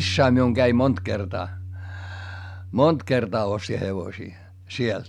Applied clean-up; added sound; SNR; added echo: none; Bass guitar; 11 dB; none.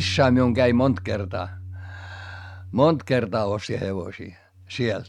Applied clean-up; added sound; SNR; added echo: neural mask model RNNoise.